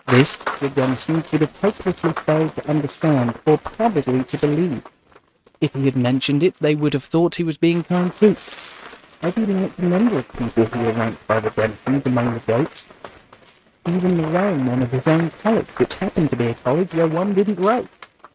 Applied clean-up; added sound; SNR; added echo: neural mask model RNNoise.